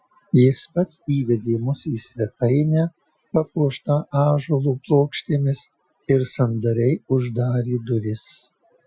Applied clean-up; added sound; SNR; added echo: classical method Wiener filter.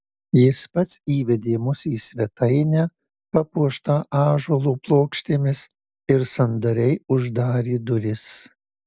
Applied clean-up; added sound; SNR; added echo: none; none; none; none.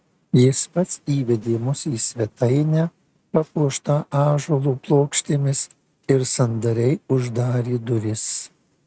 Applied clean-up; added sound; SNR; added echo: neural mask model RNNoise.